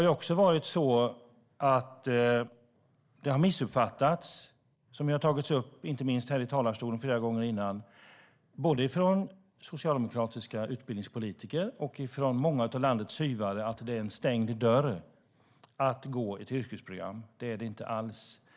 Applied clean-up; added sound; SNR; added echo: neural mask model Resemble Enhance denoiser.